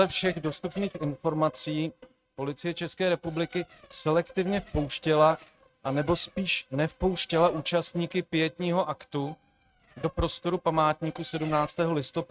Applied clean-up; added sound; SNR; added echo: neural mask model RNNoise.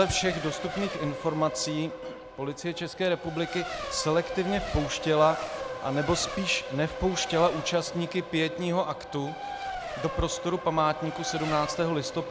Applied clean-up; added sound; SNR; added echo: none; Race car, auto racing; 8 dB; none.